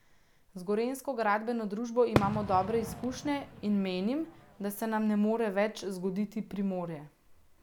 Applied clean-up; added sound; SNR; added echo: none; Fireworks; 6 dB; none.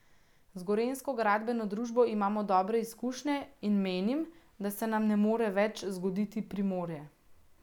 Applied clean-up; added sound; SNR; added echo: none; none; none; none.